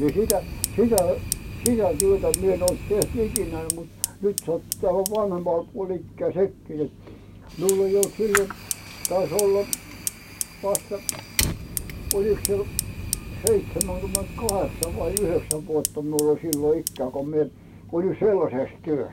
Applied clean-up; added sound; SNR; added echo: none; Fire; 6 dB; none.